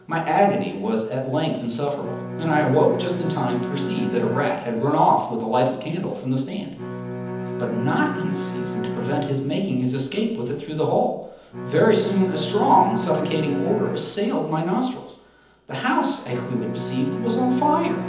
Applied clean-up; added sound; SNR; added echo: none; Bowed string instrument; 8 dB; reverberation time 1.3 s.